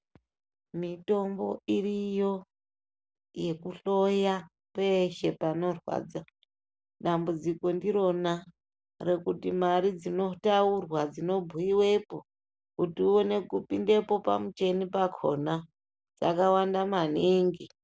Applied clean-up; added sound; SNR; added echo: none; none; none; none.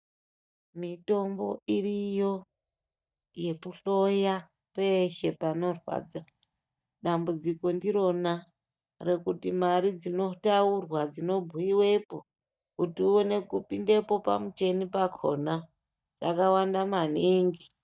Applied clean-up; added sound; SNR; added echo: neural mask model DeepFilterNet 3.